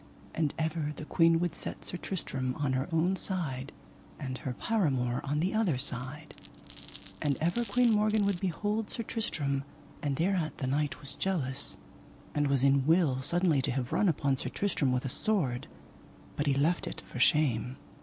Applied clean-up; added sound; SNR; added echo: none; Glass; 13 dB; none.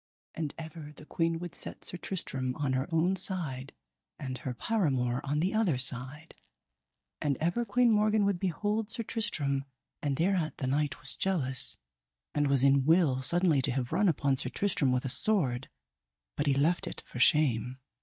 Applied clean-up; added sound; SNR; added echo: neural mask model DeepFilterNet 3.